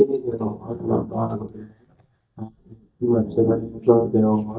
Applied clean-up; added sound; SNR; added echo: neural mask model DeepFilterNet 3.